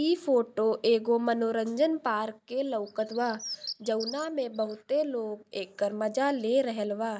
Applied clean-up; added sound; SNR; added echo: neural mask model Resemble Enhance denoiser.